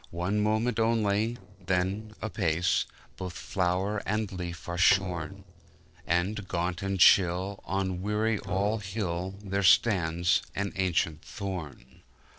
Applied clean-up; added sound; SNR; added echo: neural separator model SepFormer DNS4.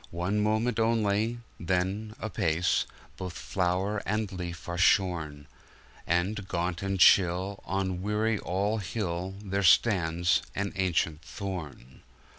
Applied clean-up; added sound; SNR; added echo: none; none; none; none.